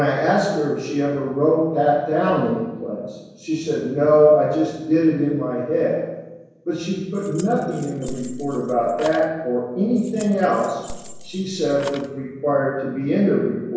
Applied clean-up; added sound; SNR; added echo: none; Keys jangling; 17 dB; reverberation time 1.0 s.